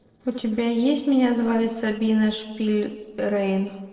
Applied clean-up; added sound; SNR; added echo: neural separator model SepFormer DNS4.